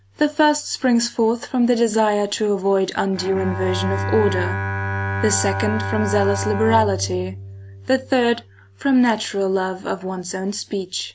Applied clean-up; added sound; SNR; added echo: none; Bowed string instrument; 8 dB; none.